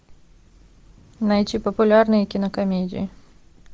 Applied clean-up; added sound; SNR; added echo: none; none; none; none.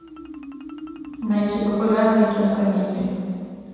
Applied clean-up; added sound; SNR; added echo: none; Marimba, xylophone; 18 dB; reverberation time 2.1 s.